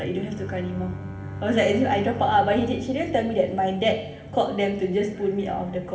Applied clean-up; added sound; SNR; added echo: none; Bowed string instrument; 15 dB; reverberation time 1.0 s.